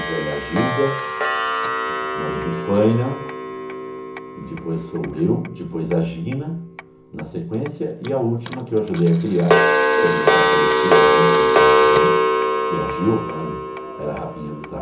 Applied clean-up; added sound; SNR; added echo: none; Clock; -4 dB; reverberation time 0.7 s.